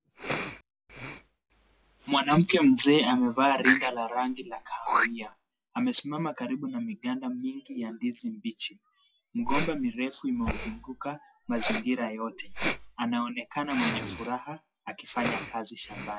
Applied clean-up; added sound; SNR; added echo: classical method log-MMSE.